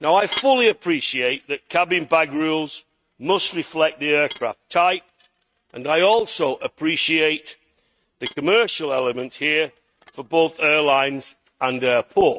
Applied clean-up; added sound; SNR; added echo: neural mask model RNNoise.